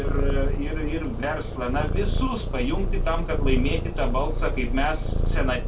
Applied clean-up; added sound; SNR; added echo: none; Purr; -4 dB; reverberation time 0.2 s.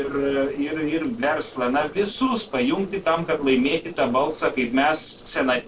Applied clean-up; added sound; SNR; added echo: neural separator model SepFormer DNS4.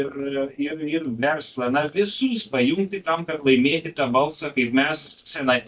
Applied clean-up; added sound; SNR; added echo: neural mask model DeepFilterNet 3.